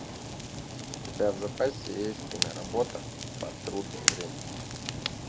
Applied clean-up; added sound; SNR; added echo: none; Fire; 0 dB; none.